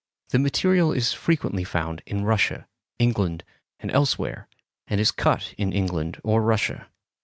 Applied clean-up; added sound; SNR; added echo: none; none; none; none.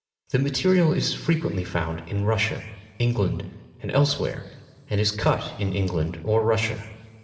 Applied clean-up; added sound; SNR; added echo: none; none; none; reverberation time 3.0 s.